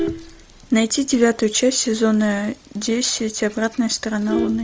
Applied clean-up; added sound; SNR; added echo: none; Vehicle horn, car horn, honking; 12 dB; none.